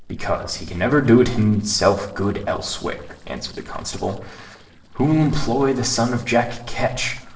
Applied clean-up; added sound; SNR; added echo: neural separator model SepFormer DNS4.